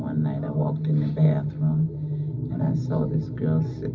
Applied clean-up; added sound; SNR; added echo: none; none; none; reverberation time 0.4 s.